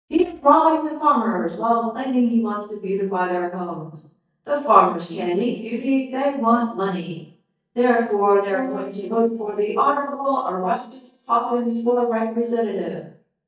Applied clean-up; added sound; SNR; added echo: neural mask model DeepFilterNet 3.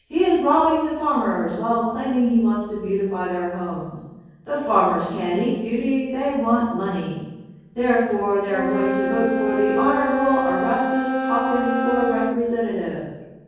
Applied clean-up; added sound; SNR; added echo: none; Wind instrument, woodwind instrument; 7 dB; reverberation time 1.3 s.